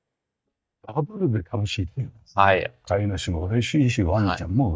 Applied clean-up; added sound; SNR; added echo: neural mask model DeepFilterNet 3.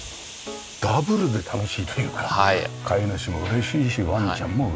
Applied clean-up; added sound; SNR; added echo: none; Hiss; 20 dB; none.